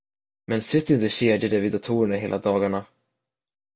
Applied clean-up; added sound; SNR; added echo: none; none; none; none.